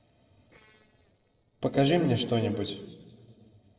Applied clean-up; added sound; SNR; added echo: neural separator model SepFormer DNS4.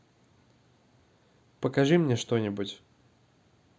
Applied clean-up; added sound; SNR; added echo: none; none; none; none.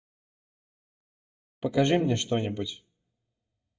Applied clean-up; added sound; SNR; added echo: neural mask model DeepFilterNet 3.